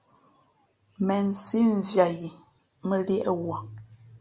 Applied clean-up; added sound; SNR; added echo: none; none; none; none.